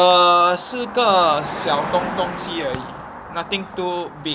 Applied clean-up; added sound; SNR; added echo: none; Car passing by; 11 dB; none.